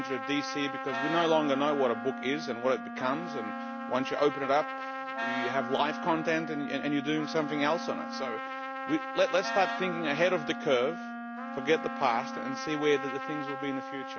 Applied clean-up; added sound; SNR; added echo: none; Wind instrument, woodwind instrument + Trumpet; 6 dB; none.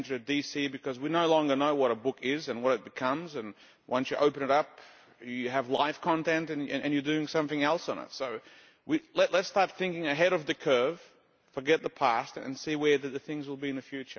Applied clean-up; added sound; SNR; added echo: none; none; none; none.